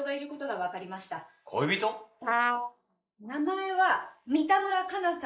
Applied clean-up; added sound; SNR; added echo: neural mask model Resemble Enhance denoiser.